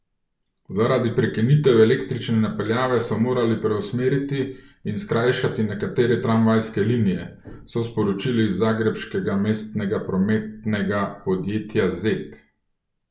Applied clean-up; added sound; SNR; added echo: none; none; none; none.